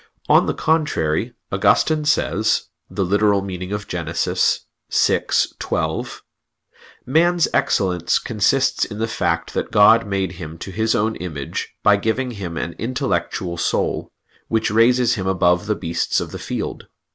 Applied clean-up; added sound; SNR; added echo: none; none; none; none.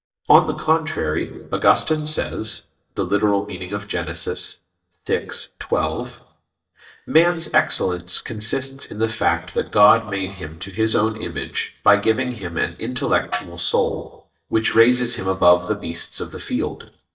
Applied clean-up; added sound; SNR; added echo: neural mask model DeepFilterNet 3.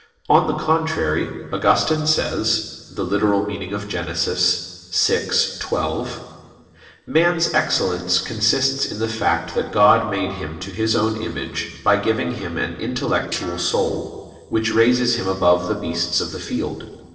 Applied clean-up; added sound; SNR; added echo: neural separator model SepFormer DNS4.